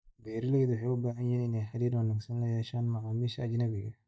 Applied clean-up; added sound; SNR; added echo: neural mask model DeepFilterNet 3.